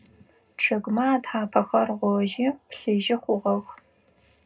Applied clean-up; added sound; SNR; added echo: none; none; none; reverberation time 0.2 s.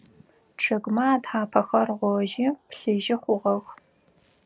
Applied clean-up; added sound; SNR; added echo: none; none; none; none.